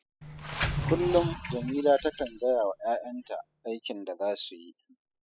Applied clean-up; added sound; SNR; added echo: classical method spectral subtraction.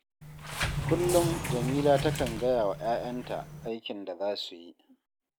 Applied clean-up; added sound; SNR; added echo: none; Sliding door; 3 dB; none.